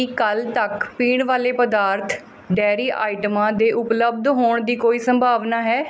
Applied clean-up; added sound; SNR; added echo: none; none; none; none.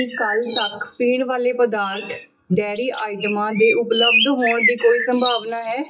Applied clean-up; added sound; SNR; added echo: classical method WPE with log-MMSE.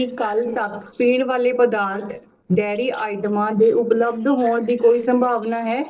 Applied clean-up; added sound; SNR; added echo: neural separator model SepFormer DNS4.